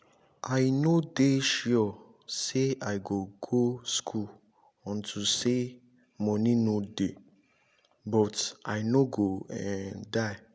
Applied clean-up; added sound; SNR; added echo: none; none; none; none.